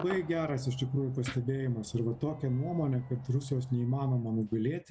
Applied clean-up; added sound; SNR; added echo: none; Crowd / Cheering / Fireworks; 20 dB; none.